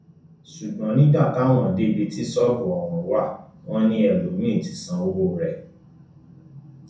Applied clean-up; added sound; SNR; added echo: none; none; none; reverberation time 0.6 s.